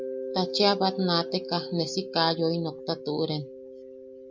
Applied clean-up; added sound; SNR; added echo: none; Mallet percussion; 9 dB; none.